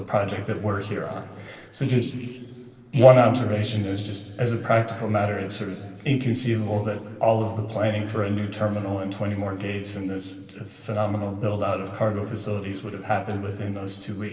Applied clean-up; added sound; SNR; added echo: neural separator model SepFormer DNS4.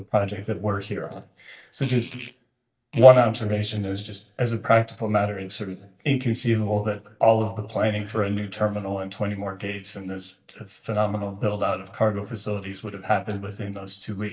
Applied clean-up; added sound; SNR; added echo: neural mask model DeepFilterNet 3.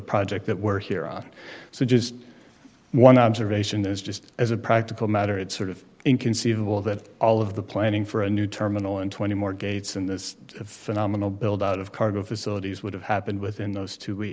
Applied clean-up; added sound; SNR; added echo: none; none; none; none.